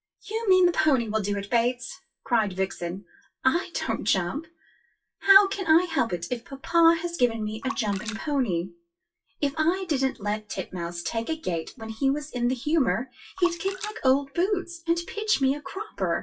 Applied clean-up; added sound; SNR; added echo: classical method WPE with log-MMSE.